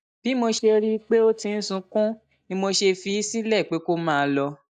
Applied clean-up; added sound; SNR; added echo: neural mask model DeepFilterNet 3.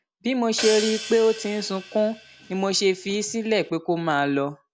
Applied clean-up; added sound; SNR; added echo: none; Hi-hat; 10 dB; none.